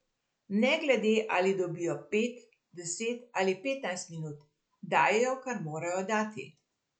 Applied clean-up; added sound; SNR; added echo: none; none; none; none.